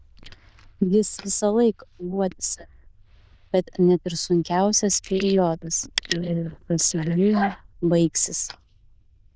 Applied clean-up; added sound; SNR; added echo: neural diffusion model UNIVERSE++.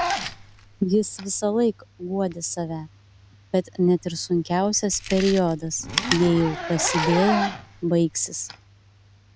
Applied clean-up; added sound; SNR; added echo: none; Chewing, mastication + Zipper (clothing); 8 dB; none.